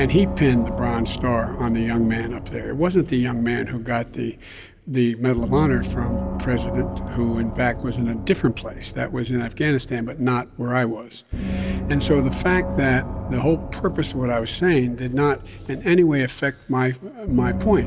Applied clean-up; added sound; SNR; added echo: none; Gong; 7 dB; none.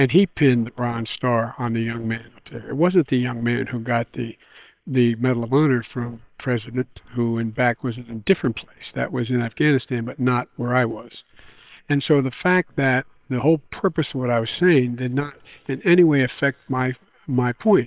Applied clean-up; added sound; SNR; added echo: neural separator model SepFormer WHAM!.